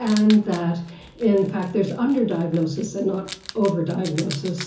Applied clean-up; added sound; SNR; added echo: none; Wild animals; 18 dB; reverberation time 0.7 s.